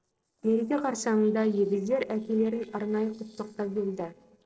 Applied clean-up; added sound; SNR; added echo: neural separator model SepFormer DNS4.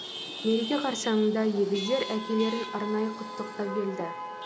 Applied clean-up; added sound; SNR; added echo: none; Chatter / Traffic noise, roadway noise / Vehicle horn, car horn, honking / Engine; 9 dB; none.